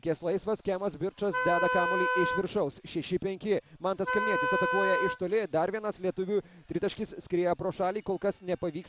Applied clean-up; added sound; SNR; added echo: none; Wind instrument, woodwind instrument; -1 dB; none.